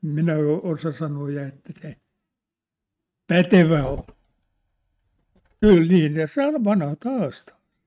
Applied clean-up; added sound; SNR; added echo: neural mask model RNNoise.